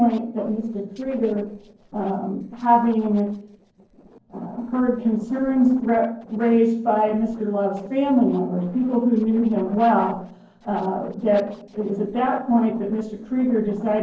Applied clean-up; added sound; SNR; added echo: neural separator model SepFormer DNS4.